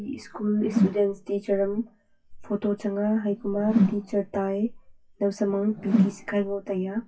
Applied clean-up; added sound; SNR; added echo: classical method WPE with log-MMSE.